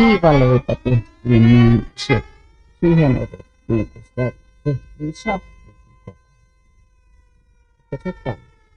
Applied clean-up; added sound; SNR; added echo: neural mask model RNNoise.